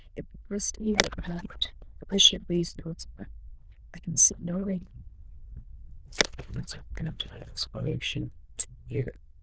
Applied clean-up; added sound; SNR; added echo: neural diffusion model UNIVERSE++.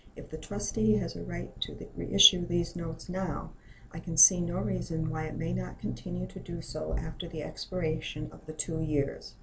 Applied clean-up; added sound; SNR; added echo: none; none; none; none.